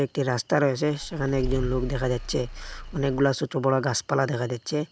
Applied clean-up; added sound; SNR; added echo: none; Engine starting / Car; 8 dB; none.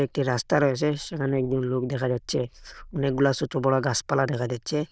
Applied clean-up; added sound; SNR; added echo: neural diffusion model UNIVERSE++.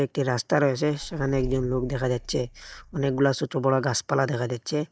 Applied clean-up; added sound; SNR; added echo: neural mask model DeepFilterNet 3.